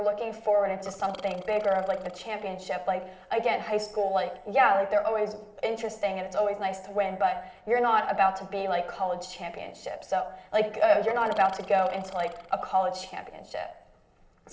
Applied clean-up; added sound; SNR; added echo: neural separator model SepFormer DNS4.